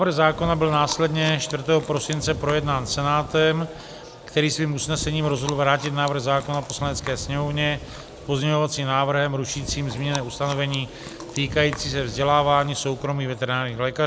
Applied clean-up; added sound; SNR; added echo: none; Chewing, mastication; 14 dB; none.